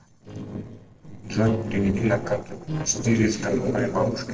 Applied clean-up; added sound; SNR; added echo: neural separator model SepFormer DNS4.